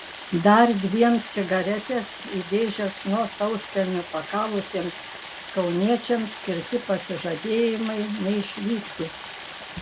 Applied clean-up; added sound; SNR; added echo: none; Stream; 12 dB; none.